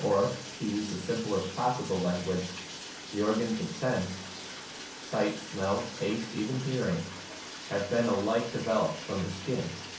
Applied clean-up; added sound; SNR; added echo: none; Bathtub (filling or washing); 11 dB; reverberation time 0.6 s.